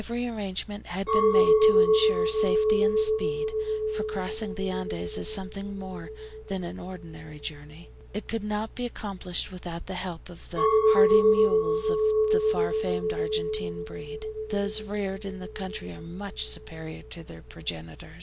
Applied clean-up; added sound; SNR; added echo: none; Chink, clink; -5 dB; none.